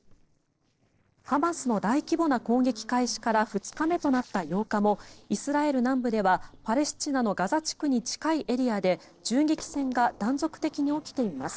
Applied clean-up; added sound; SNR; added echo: neural separator model SepFormer DNS4.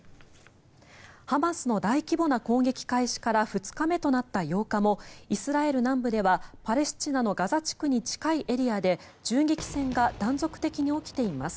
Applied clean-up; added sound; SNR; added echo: none; none; none; none.